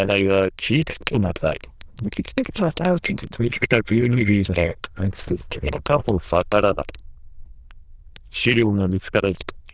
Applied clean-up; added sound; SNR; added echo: neural diffusion model UNIVERSE++.